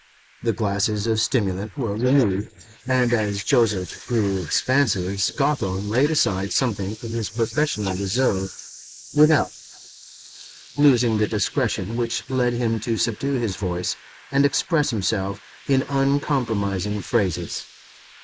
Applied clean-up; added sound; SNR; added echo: neural mask model Resemble Enhance denoiser.